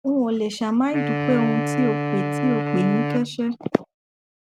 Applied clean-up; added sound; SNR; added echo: none; Wind instrument, woodwind instrument; 3 dB; none.